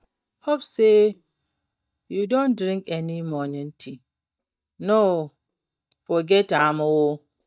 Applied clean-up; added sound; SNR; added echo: neural mask model DeepFilterNet 3.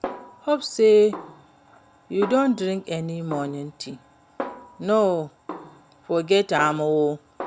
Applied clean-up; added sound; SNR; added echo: none; Snare drum; 15 dB; none.